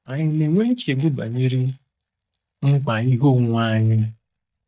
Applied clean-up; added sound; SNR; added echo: neural mask model DeepFilterNet 3.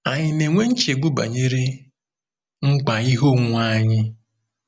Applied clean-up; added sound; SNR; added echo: none; none; none; none.